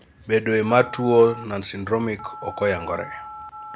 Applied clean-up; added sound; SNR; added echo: none; Telephone; 17 dB; none.